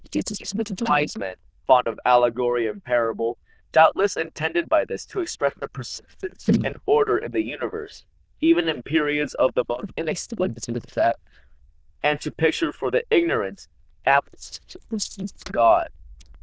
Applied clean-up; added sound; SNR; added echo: neural diffusion model UNIVERSE++.